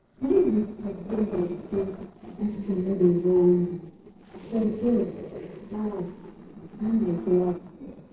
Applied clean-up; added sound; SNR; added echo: neural separator model SepFormer DNS4.